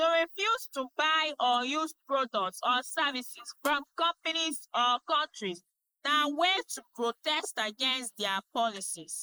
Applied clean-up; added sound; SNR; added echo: neural mask model Resemble Enhance denoiser.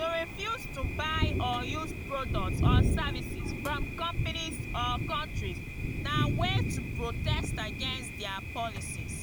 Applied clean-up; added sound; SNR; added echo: none; Thunder; -5 dB; none.